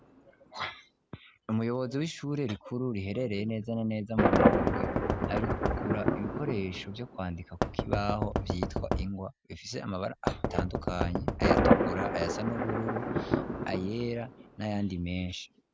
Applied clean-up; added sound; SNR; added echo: none; Thunder + Knock; -3 dB; none.